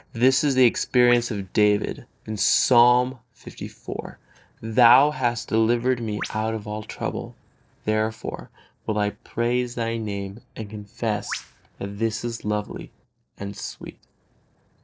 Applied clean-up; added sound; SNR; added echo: neural separator model SepFormer DNS4.